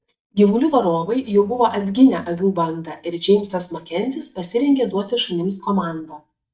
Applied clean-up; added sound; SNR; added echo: neural mask model DeepFilterNet 3.